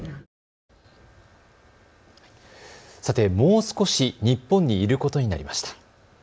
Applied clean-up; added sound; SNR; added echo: none; none; none; none.